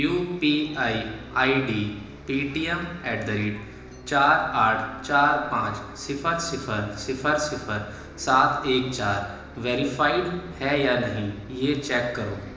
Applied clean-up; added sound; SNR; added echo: none; Bus; 16 dB; reverberation time 1.0 s.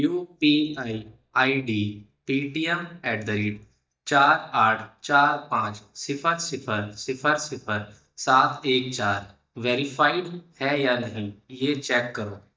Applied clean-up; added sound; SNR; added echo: neural mask model DeepFilterNet 3.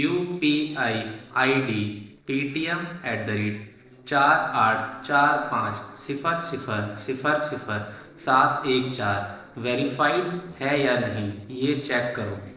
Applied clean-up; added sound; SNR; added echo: neural separator model SepFormer DNS4.